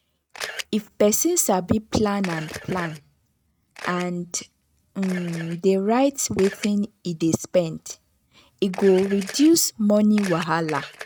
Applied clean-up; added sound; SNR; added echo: neural mask model RNNoise.